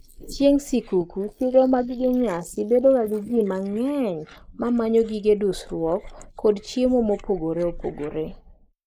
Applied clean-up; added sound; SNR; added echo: neural mask model Resemble Enhance denoiser.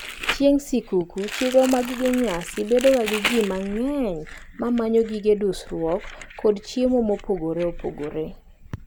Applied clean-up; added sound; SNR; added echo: none; Crumpling, crinkling; 11 dB; none.